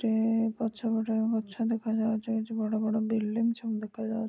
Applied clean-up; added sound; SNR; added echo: none; none; none; none.